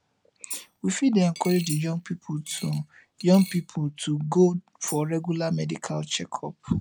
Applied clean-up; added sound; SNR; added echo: none; Coin (dropping) + Tambourine; 17 dB; none.